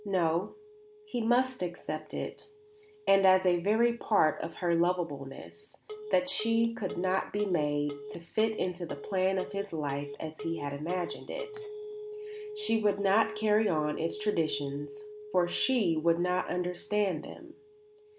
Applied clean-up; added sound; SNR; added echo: none; Telephone; 14 dB; none.